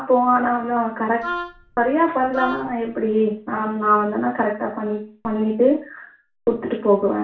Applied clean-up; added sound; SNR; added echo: none; Wind instrument, woodwind instrument; 10 dB; reverberation time 0.3 s.